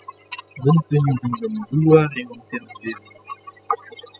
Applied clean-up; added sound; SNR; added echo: classical method spectral subtraction.